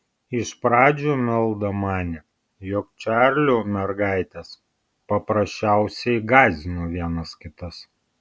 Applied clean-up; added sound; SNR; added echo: none; none; none; none.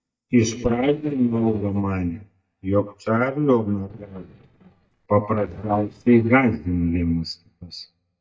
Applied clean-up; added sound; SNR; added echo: neural mask model DeepFilterNet 3.